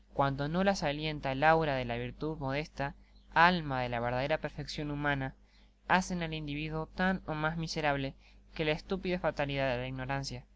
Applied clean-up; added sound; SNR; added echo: none; none; none; none.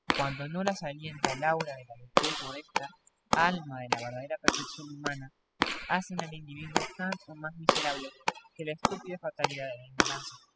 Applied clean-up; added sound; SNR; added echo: classical method spectral subtraction.